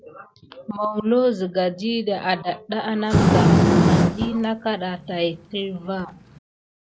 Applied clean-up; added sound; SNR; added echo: none; Fire; -4 dB; none.